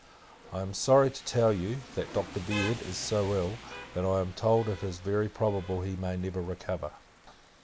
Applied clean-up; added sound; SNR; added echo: none; Rain; 15 dB; none.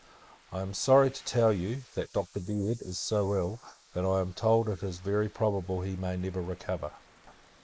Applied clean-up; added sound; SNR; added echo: neural mask model Resemble Enhance denoiser.